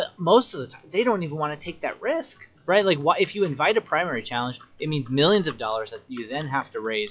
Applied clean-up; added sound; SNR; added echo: classical method log-MMSE.